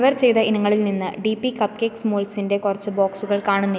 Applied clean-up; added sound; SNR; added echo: none; none; none; none.